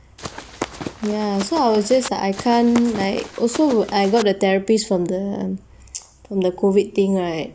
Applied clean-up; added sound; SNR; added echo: none; Run; 12 dB; none.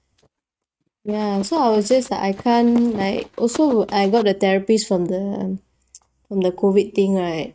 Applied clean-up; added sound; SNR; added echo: neural mask model RNNoise.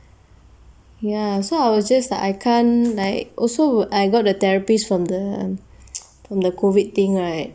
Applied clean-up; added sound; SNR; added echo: none; none; none; none.